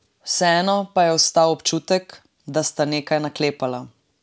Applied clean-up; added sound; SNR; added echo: none; none; none; none.